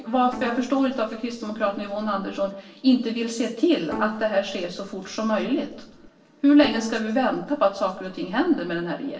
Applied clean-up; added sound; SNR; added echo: neural separator model SepFormer DNS4.